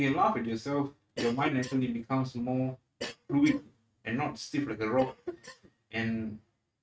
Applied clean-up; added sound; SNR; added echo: neural mask model RNNoise.